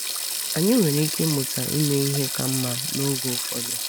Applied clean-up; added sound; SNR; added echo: none; Sink (filling or washing); 3 dB; none.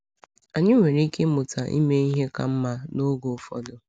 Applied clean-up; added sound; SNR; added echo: none; none; none; none.